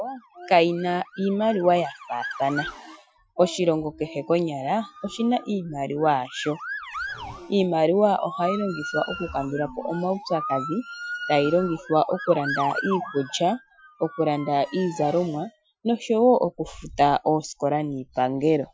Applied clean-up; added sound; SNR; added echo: classical method Wiener filter.